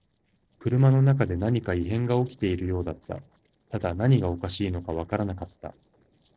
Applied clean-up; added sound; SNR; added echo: neural separator model SepFormer DNS4.